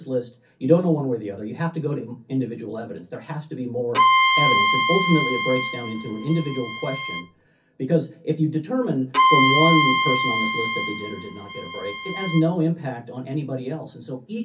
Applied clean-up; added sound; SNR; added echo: none; Bowed string instrument; -3 dB; reverberation time 0.3 s.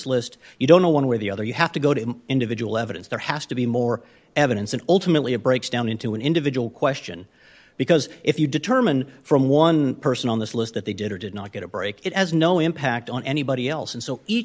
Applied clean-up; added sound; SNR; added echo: none; none; none; none.